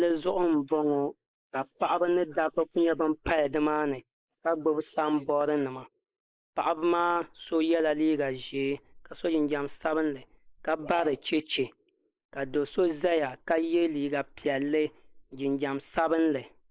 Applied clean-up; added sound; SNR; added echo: neural mask model Resemble Enhance denoiser.